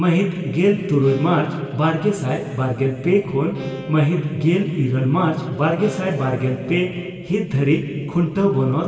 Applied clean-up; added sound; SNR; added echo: none; Bowed string instrument; 20 dB; reverberation time 2.1 s.